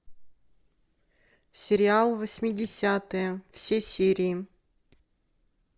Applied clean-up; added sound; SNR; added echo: neural separator model SepFormer DNS4.